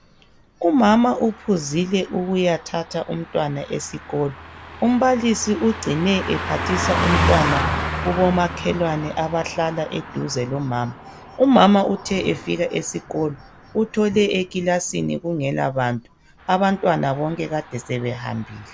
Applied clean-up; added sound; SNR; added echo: none; Car passing by; 9 dB; none.